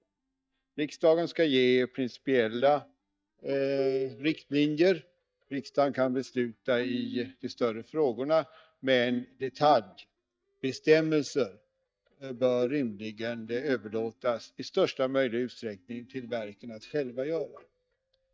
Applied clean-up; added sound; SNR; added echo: neural mask model DeepFilterNet 3.